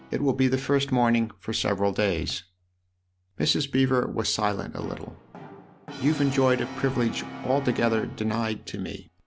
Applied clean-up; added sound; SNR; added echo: none; Brass instrument; 15 dB; none.